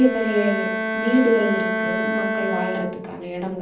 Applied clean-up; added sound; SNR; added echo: none; Bowed string instrument; 3 dB; reverberation time 0.6 s.